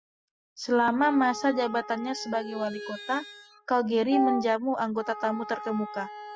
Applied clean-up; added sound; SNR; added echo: classical method spectral subtraction.